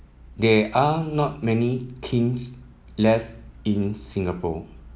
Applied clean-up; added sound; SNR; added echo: none; none; none; none.